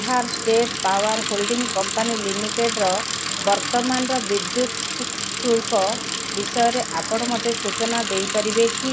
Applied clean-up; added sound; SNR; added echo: none; Bicycle; 4 dB; none.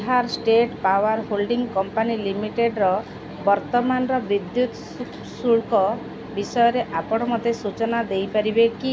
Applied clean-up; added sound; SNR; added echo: none; none; none; none.